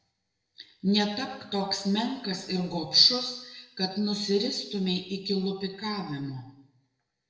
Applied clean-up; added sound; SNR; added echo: none; none; none; reverberation time 0.8 s.